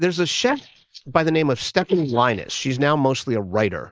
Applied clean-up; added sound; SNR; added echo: neural mask model Resemble Enhance denoiser.